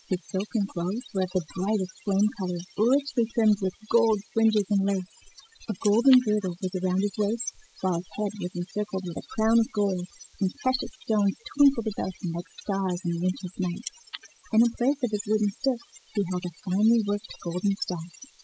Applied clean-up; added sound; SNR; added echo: classical method spectral subtraction.